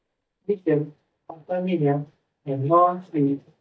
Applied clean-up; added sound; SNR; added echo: neural mask model DeepFilterNet 3.